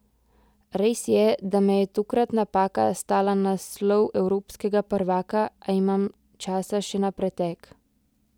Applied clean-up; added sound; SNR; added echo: none; none; none; none.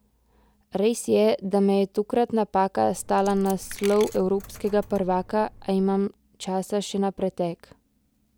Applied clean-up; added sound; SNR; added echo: none; Coin (dropping); 18 dB; none.